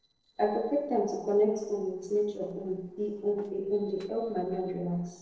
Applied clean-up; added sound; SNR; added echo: neural separator model SepFormer DNS4.